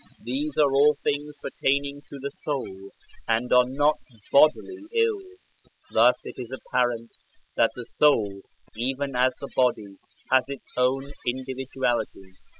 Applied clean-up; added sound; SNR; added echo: classical method spectral subtraction.